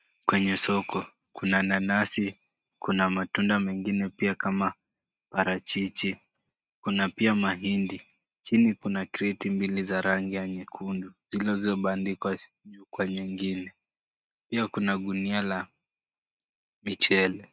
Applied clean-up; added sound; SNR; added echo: neural mask model RNNoise.